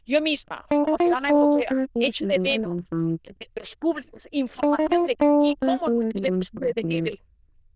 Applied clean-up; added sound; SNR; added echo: neural diffusion model UNIVERSE++.